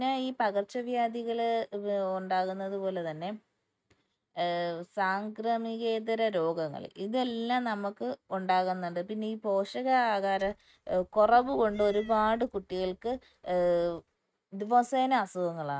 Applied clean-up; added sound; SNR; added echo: neural mask model RNNoise.